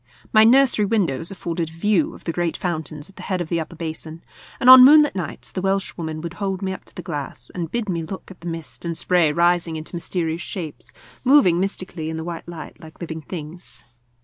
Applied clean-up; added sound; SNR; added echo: none; none; none; none.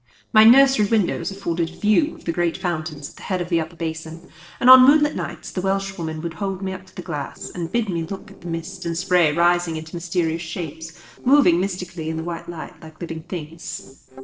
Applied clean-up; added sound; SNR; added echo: neural separator model SepFormer DNS4.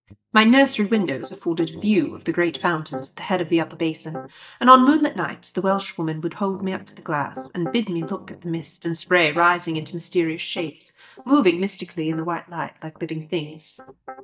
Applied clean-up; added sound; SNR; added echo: neural mask model DeepFilterNet 3.